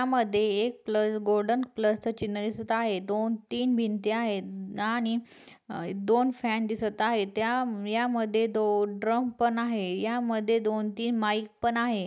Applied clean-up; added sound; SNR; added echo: none; none; none; none.